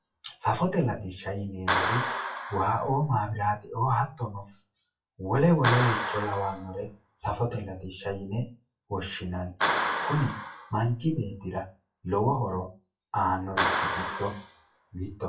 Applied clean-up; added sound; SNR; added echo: classical method WPE with log-MMSE.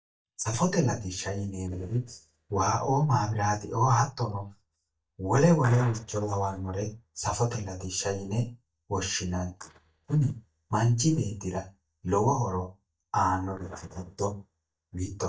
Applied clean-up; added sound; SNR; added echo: neural mask model DeepFilterNet 3.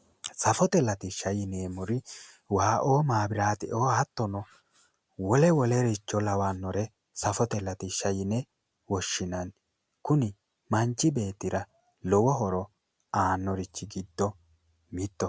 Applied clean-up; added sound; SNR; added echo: none; none; none; none.